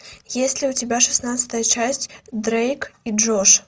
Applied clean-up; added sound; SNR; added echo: none; none; none; none.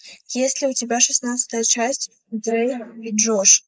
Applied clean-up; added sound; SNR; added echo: neural mask model Resemble Enhance denoiser.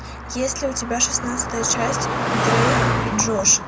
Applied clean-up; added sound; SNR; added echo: none; Car passing by; 0 dB; none.